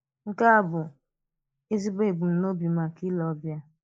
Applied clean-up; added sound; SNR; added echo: neural mask model Resemble Enhance denoiser.